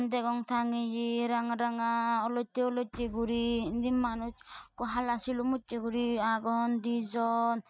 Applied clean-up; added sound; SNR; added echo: neural mask model RNNoise.